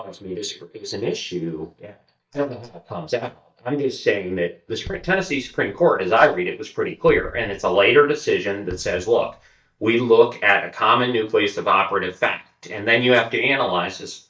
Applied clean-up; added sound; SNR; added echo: neural mask model DeepFilterNet 3.